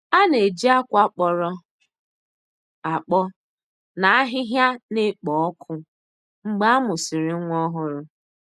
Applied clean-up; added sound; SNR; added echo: none; none; none; none.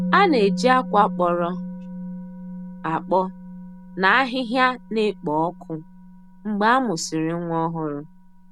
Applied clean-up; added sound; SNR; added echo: none; Musical instrument; 11 dB; none.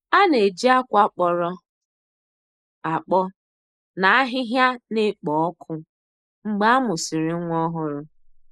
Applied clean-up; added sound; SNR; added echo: neural mask model Resemble Enhance denoiser.